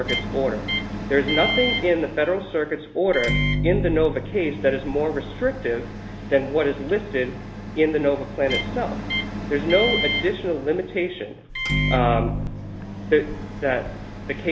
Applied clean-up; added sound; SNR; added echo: none; Microwave oven; 4 dB; none.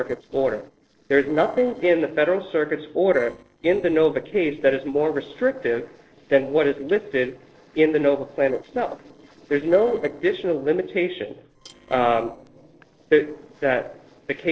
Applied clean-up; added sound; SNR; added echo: neural separator model SepFormer DNS4.